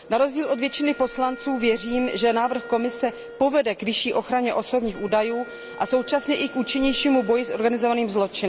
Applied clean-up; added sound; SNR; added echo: none; Wind instrument, woodwind instrument; 17 dB; none.